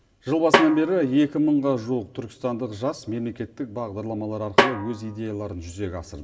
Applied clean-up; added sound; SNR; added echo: none; Snare drum; 1 dB; reverberation time 0.4 s.